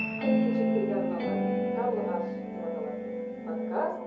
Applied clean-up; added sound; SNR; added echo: none; Piano; 17 dB; reverberation time 0.6 s.